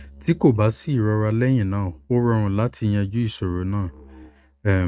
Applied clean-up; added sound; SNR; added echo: neural mask model RNNoise.